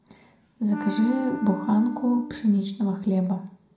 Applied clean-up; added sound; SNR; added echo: none; Wind instrument, woodwind instrument; 10 dB; reverberation time 0.4 s.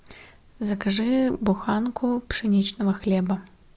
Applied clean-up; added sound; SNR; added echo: none; none; none; none.